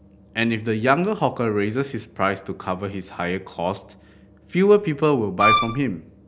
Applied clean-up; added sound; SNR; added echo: none; Wind instrument, woodwind instrument; -2 dB; none.